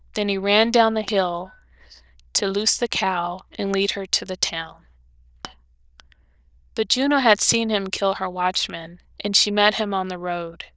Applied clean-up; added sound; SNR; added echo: neural diffusion model UNIVERSE++.